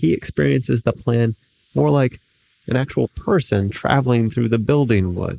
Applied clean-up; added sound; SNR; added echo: neural mask model Resemble Enhance denoiser.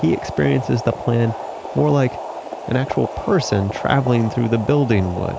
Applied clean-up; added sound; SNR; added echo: none; Boiling; 10 dB; none.